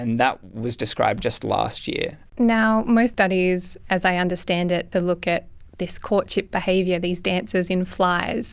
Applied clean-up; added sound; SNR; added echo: none; none; none; none.